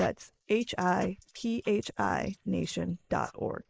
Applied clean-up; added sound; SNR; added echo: neural mask model Resemble Enhance denoiser.